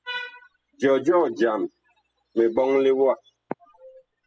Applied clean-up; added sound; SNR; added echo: classical method spectral subtraction.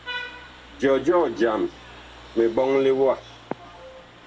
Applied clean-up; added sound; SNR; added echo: none; Vehicle horn, car horn, honking; 17 dB; none.